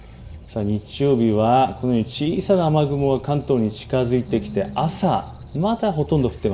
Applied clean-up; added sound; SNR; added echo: none; Squeak; 17 dB; reverberation time 0.5 s.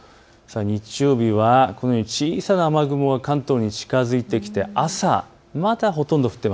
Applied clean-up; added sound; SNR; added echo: none; none; none; none.